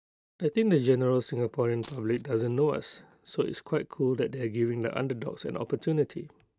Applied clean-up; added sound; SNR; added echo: neural mask model DeepFilterNet 3.